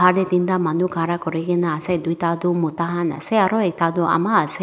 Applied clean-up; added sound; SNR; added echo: none; none; none; none.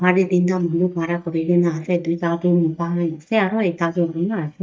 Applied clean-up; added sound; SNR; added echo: neural mask model DeepFilterNet 3.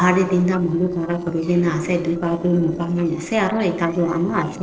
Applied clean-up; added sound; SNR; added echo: neural separator model SepFormer DNS4.